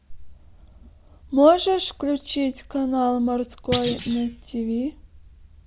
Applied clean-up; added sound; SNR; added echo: none; Thump, thud; 10 dB; none.